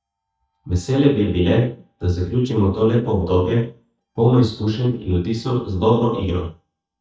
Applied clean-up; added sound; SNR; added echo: neural mask model DeepFilterNet 3.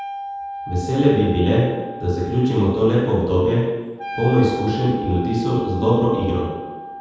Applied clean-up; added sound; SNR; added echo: none; Wind instrument, woodwind instrument; 13 dB; reverberation time 1.2 s.